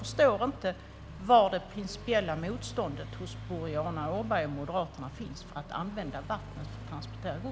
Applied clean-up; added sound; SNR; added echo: none; Accelerating, revving, vroom; 11 dB; none.